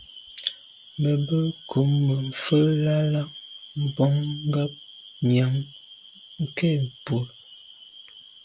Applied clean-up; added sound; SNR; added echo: none; none; none; none.